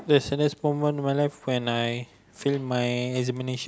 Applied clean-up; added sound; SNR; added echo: none; none; none; none.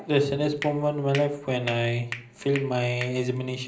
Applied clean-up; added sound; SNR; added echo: none; Hands; 15 dB; reverberation time 0.5 s.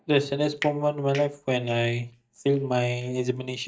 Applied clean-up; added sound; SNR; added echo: neural mask model DeepFilterNet 3.